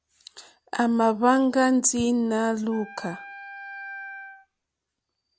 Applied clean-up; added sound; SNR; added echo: none; Wind instrument, woodwind instrument; 15 dB; none.